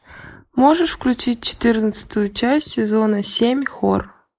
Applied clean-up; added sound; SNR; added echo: neural mask model Resemble Enhance denoiser.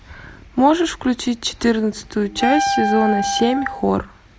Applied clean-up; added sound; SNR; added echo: none; Wind instrument, woodwind instrument; 3 dB; none.